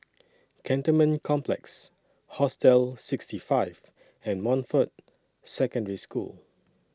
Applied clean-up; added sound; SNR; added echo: none; none; none; none.